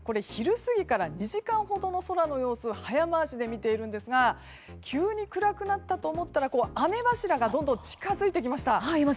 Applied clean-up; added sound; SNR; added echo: none; none; none; none.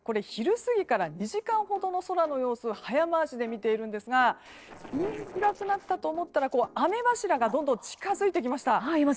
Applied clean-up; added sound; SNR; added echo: neural separator model SepFormer DNS4.